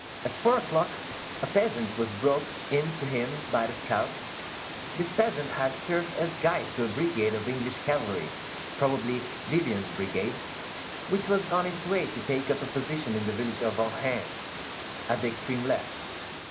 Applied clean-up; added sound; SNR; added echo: none; Water; 7 dB; none.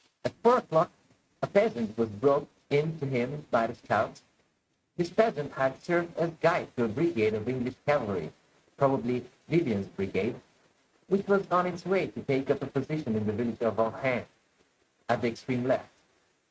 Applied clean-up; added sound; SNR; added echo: neural mask model RNNoise.